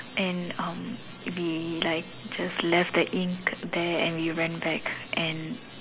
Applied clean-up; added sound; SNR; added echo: none; none; none; none.